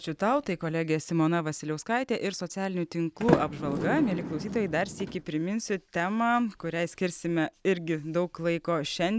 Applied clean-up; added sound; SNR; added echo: none; Sliding door; 3 dB; none.